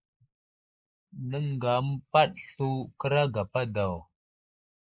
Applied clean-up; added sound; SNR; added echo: neural mask model Resemble Enhance denoiser.